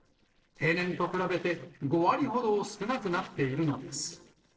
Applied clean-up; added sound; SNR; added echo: neural separator model SepFormer DNS4.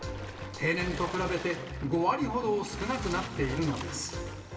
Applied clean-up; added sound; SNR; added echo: none; Splash, splatter; 13 dB; reverberation time 2.1 s.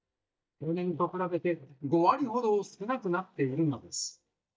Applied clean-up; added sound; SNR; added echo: neural mask model DeepFilterNet 3.